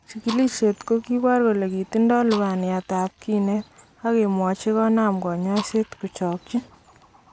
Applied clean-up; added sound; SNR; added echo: none; Fire; 20 dB; none.